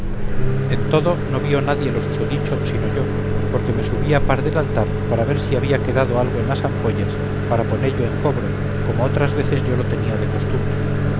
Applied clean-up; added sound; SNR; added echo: none; Microwave oven; -3 dB; none.